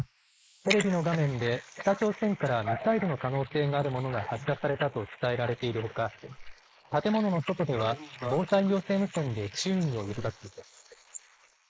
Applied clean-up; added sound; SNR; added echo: neural mask model Resemble Enhance denoiser.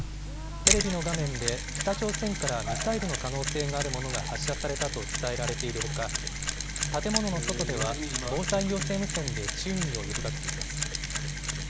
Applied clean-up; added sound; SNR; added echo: none; Mechanisms; -1 dB; none.